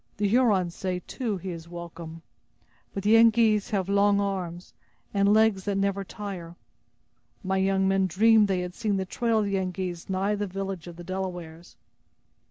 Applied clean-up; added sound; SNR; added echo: none; none; none; none.